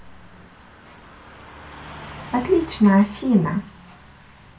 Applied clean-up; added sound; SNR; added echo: none; Car passing by / Truck; 18 dB; reverberation time 0.2 s.